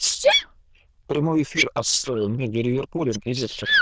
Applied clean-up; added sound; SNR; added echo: neural diffusion model UNIVERSE++.